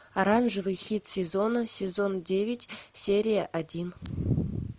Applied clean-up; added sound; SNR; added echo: none; none; none; none.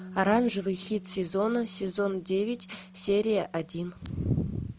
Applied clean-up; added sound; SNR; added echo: none; Bass guitar; 18 dB; none.